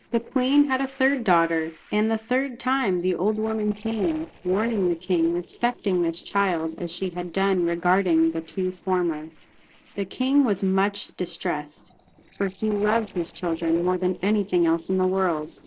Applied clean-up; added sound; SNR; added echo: neural separator model SepFormer DNS4.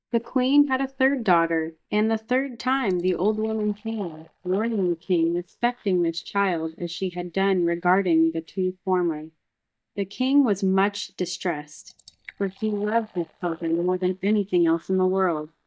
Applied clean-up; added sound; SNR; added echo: neural mask model DeepFilterNet 3.